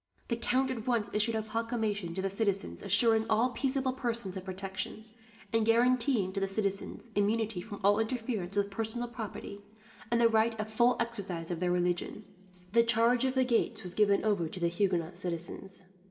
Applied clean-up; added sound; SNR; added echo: none; none; none; reverberation time 2.8 s.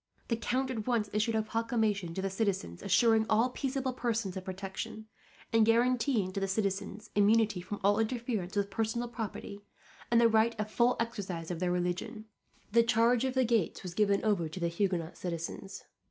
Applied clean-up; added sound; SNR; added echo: none; none; none; none.